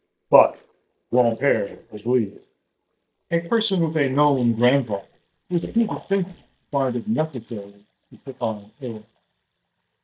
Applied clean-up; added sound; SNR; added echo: neural mask model DeepFilterNet 3.